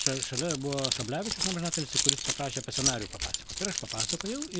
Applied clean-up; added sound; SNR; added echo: none; Keys jangling; -2 dB; none.